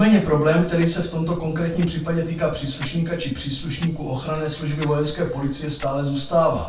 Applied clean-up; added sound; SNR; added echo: none; Clock; 18 dB; reverberation time 0.3 s.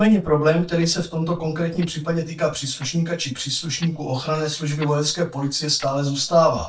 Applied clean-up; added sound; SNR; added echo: neural mask model DeepFilterNet 3.